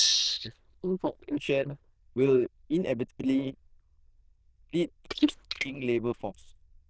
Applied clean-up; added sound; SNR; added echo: neural diffusion model UNIVERSE++.